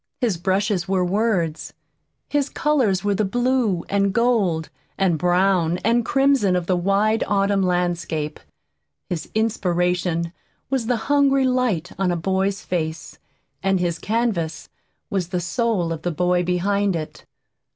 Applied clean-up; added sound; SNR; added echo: none; none; none; none.